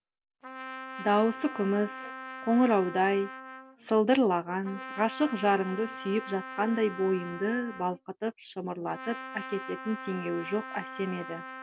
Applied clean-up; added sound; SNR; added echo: none; Trumpet; 12 dB; none.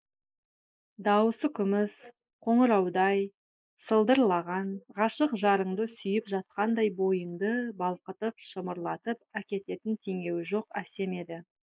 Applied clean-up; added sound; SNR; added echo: neural mask model Resemble Enhance denoiser.